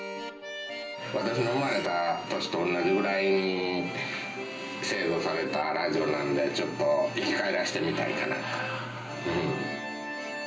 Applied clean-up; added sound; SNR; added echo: none; Cutlery, silverware; 18 dB; reverberation time 0.5 s.